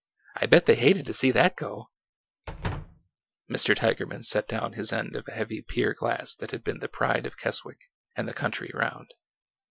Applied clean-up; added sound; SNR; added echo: classical method Wiener filter.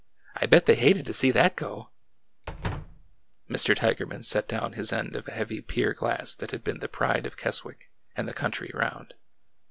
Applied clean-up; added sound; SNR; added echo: none; Slam; 11 dB; none.